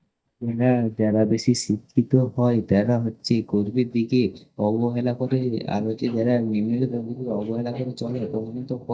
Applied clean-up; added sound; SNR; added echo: neural mask model DeepFilterNet 3.